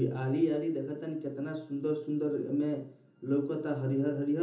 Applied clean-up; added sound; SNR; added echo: none; none; none; reverberation time 0.7 s.